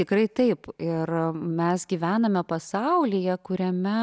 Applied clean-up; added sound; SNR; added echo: none; none; none; none.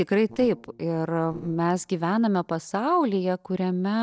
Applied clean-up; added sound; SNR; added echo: neural separator model SepFormer DNS4.